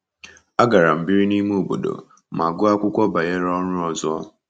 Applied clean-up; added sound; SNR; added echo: none; none; none; none.